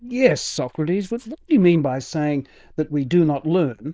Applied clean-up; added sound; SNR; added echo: neural diffusion model UNIVERSE++.